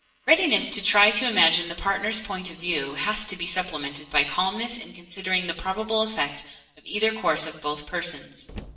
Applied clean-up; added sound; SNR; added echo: neural separator model SepFormer DNS4.